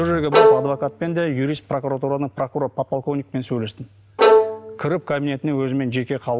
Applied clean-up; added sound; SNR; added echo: none; Bowed string instrument; -3 dB; none.